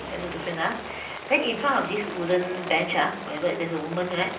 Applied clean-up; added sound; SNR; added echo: none; Rain; 10 dB; reverberation time 0.6 s.